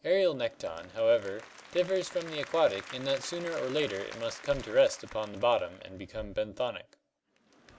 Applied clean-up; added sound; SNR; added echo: none; Applause / Crowd; 18 dB; none.